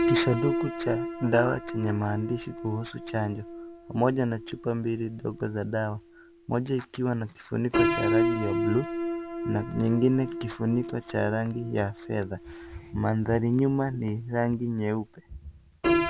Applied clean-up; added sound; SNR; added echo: none; Piano; 4 dB; none.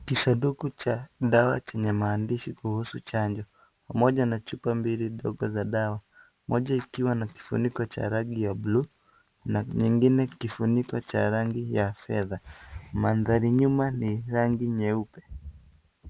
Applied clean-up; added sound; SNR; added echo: none; none; none; none.